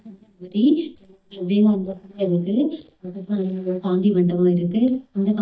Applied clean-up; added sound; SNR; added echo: neural mask model DeepFilterNet 3.